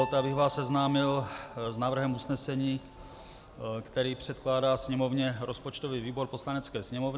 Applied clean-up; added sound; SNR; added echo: none; Piano; 15 dB; none.